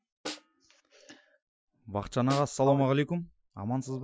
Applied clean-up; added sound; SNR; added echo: classical method Wiener filter.